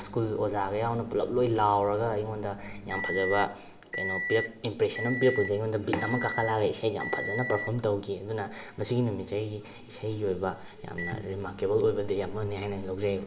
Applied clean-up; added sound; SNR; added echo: none; Microwave oven; 10 dB; reverberation time 1.7 s.